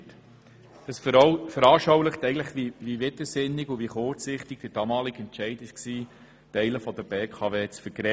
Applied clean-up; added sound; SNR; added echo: none; none; none; none.